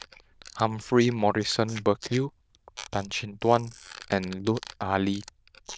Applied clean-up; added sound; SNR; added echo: neural diffusion model UNIVERSE++.